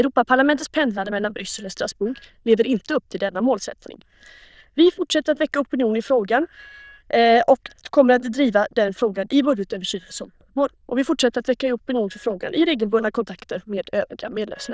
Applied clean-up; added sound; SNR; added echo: neural diffusion model UNIVERSE++.